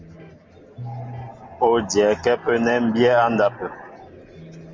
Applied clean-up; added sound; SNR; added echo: none; Electric guitar; 18 dB; none.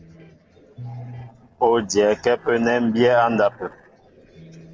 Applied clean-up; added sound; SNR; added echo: neural separator model SepFormer DNS4.